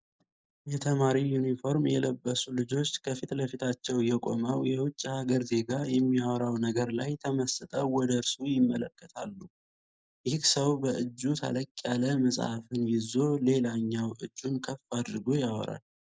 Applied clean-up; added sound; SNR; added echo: neural mask model Resemble Enhance denoiser.